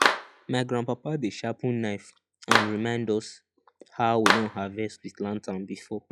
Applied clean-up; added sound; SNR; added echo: classical method log-MMSE.